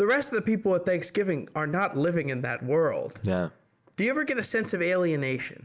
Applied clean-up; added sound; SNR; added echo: none; none; none; none.